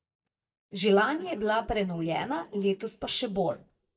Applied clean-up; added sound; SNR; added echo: neural mask model DeepFilterNet 3.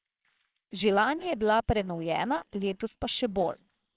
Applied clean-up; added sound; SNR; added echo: neural separator model SepFormer WHAMR!.